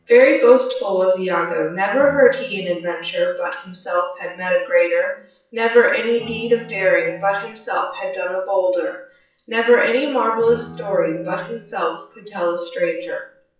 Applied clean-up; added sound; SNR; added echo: classical method WPE with log-MMSE.